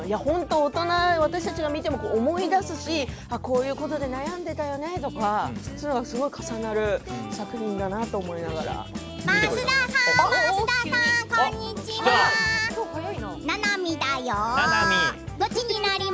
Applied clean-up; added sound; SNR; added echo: none; none; none; none.